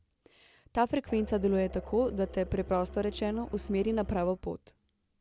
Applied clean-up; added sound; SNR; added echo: none; Musical instrument; 13 dB; none.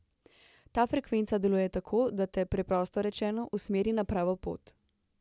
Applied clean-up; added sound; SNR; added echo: none; none; none; none.